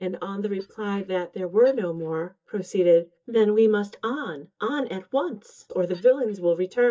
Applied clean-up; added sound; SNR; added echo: neural mask model DeepFilterNet 3.